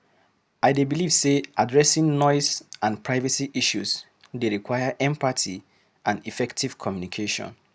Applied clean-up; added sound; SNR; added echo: none; none; none; none.